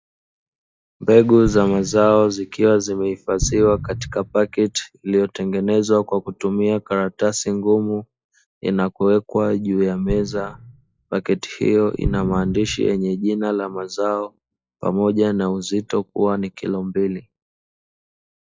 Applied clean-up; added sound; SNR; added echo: classical method log-MMSE.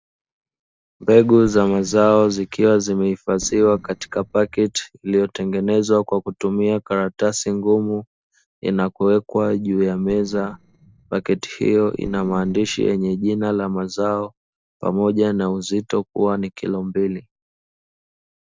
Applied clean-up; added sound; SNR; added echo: neural separator model SepFormer DNS4.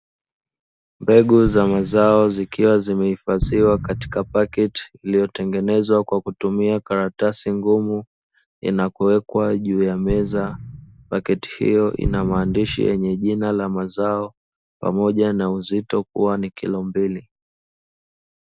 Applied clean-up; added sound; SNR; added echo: none; Explosion; 11 dB; none.